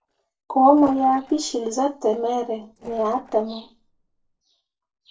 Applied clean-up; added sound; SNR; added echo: neural separator model SepFormer DNS4.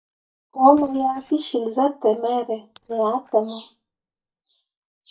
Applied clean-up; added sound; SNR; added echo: neural mask model DeepFilterNet 3.